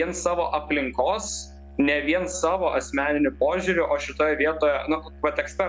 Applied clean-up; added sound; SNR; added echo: none; Musical instrument; 19 dB; none.